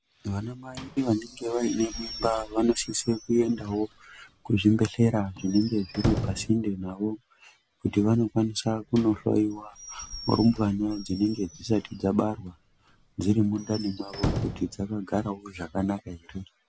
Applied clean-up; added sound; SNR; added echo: none; Squeak / Slam / Wood; 12 dB; none.